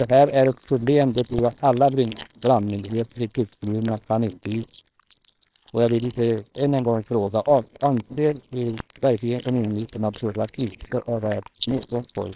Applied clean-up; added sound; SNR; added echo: neural separator model SepFormer WHAMR!.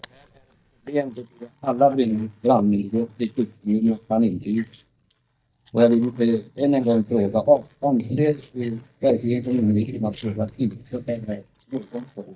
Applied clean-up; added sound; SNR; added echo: neural mask model DeepFilterNet 3.